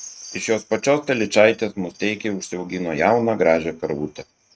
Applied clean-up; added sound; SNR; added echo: neural mask model RNNoise.